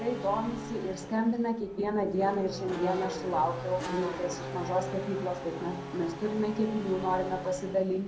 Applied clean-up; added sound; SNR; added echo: none; Race car, auto racing / Accelerating, revving, vroom; 8 dB; reverberation time 0.5 s.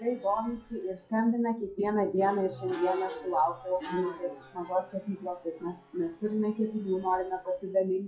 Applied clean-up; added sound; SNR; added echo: classical method WPE with log-MMSE.